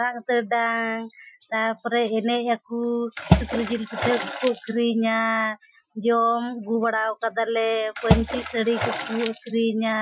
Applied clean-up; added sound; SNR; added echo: classical method Wiener filter.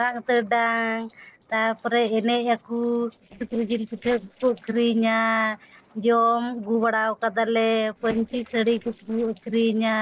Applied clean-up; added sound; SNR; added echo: neural separator model SepFormer DNS4.